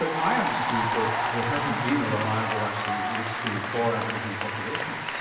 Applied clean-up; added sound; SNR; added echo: none; Applause / Cheering; -1 dB; reverberation time 1.0 s.